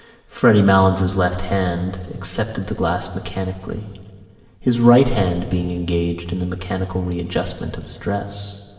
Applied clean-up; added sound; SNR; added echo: none; none; none; reverberation time 1.7 s.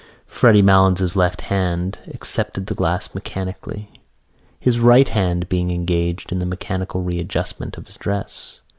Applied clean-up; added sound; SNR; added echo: none; none; none; none.